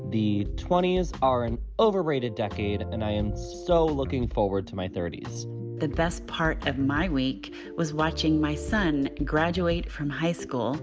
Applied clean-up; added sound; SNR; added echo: none; none; none; none.